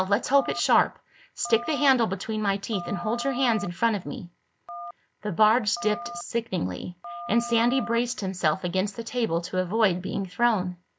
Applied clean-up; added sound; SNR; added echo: none; Telephone; 13 dB; none.